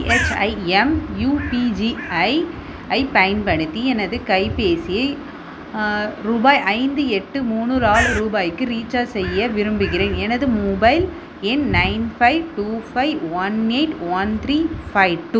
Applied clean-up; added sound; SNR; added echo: none; Bird; 14 dB; none.